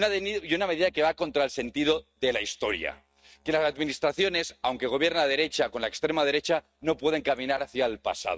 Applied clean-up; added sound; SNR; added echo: neural mask model RNNoise.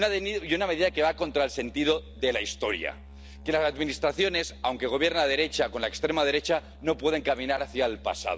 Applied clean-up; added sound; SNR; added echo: none; Musical instrument; 19 dB; none.